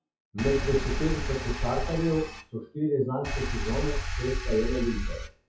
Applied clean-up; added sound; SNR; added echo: classical method WPE with log-MMSE.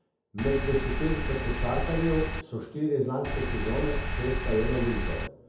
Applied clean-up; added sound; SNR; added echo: none; Engine; 0 dB; reverberation time 0.8 s.